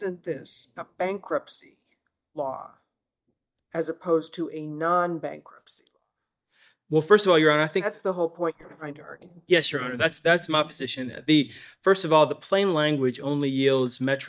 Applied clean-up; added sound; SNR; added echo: neural mask model DeepFilterNet 3.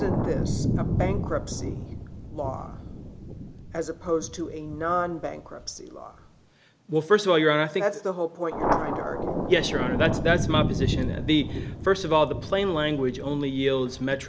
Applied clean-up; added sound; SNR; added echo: none; Thunder; 4 dB; none.